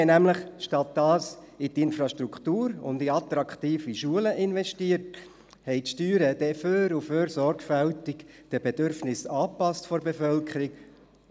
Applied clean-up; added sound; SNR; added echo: none; none; none; none.